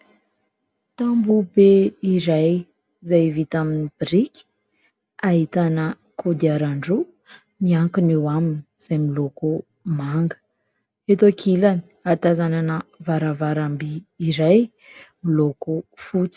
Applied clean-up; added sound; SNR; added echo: none; none; none; none.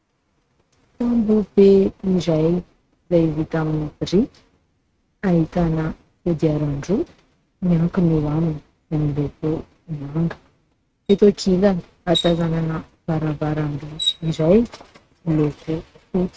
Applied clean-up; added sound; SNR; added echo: neural mask model RNNoise.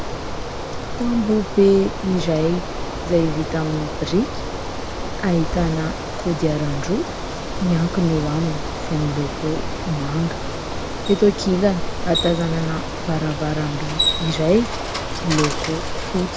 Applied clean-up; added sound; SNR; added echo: none; Bicycle; 4 dB; none.